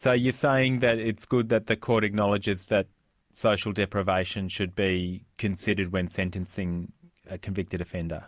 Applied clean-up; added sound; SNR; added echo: none; none; none; none.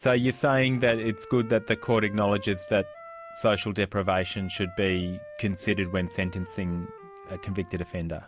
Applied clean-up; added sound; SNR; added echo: none; Wind instrument, woodwind instrument; 19 dB; none.